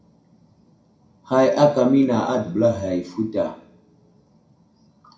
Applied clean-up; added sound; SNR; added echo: none; none; none; reverberation time 0.5 s.